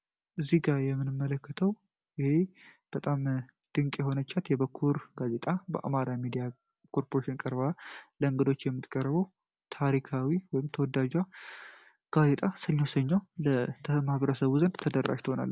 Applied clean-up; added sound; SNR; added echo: none; none; none; none.